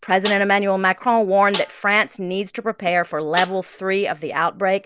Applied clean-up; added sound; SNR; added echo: none; Snare drum; 16 dB; none.